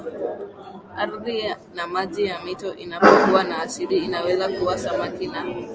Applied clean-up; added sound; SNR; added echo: none; none; none; none.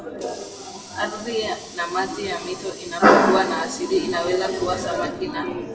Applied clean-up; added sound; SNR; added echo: none; Water tap, faucet; 19 dB; reverberation time 0.8 s.